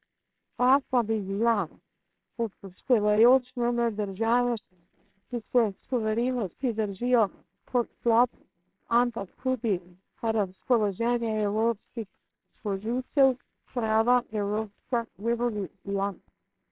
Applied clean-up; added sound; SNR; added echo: neural separator model SepFormer WHAMR!.